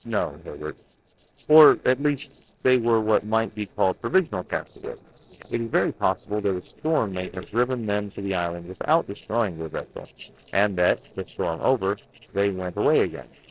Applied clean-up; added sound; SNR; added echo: neural separator model SepFormer DNS4.